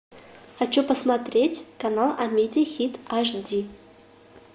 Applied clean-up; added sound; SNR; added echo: none; none; none; none.